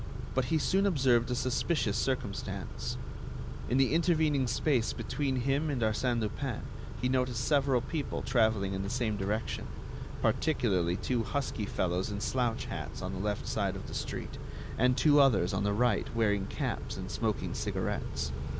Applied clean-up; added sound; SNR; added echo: none; Idling / Accelerating, revving, vroom / Car; 6 dB; none.